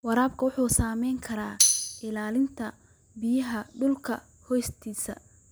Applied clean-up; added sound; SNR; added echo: none; Tambourine; -4 dB; none.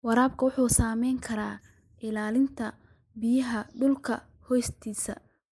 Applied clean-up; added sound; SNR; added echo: neural mask model Resemble Enhance denoiser.